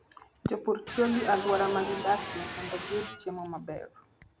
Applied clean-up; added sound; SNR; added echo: none; Crowd / Gasp + Electric guitar; 7 dB; none.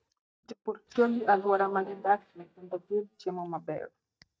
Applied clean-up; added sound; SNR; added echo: neural mask model DeepFilterNet 3.